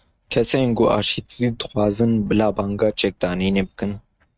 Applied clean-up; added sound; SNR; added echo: neural mask model RNNoise.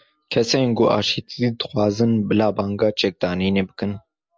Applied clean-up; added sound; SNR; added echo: none; none; none; none.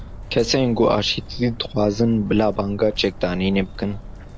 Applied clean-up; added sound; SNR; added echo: none; Walk, footsteps; 14 dB; none.